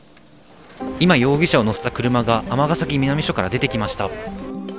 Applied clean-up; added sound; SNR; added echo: none; none; none; none.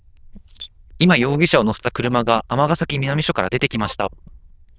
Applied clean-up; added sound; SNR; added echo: neural diffusion model UNIVERSE++.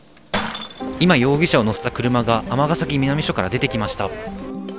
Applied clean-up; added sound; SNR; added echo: none; Shatter; 15 dB; none.